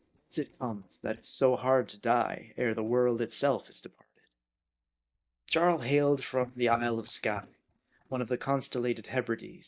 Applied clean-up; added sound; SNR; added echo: neural mask model DeepFilterNet 3.